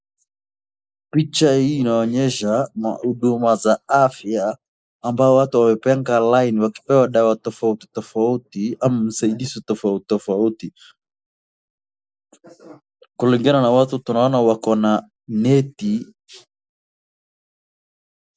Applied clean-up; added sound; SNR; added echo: neural mask model Resemble Enhance denoiser.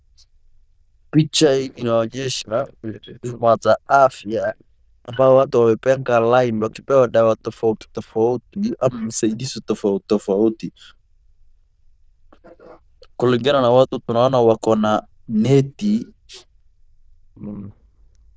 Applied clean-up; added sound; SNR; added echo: neural diffusion model UNIVERSE++.